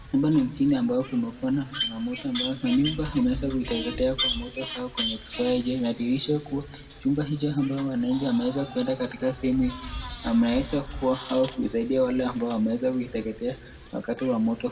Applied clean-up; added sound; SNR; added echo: none; Wind; 17 dB; reverberation time 0.8 s.